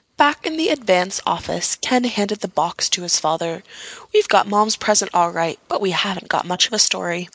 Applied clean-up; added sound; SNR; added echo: neural mask model Resemble Enhance denoiser.